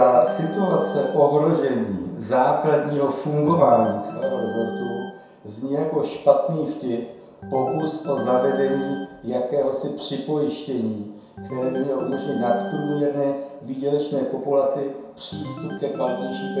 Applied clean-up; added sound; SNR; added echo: none; Organ; 13 dB; reverberation time 0.7 s.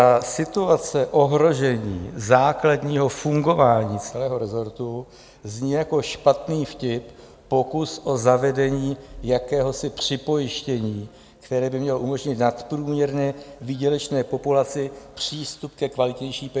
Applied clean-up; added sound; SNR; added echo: none; none; none; none.